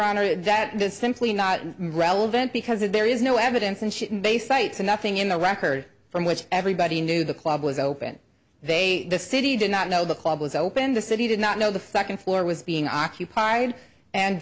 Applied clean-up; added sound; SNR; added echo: none; none; none; none.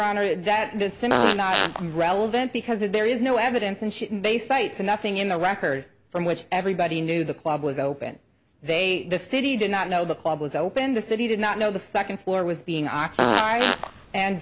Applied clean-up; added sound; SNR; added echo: none; Fart; 0 dB; none.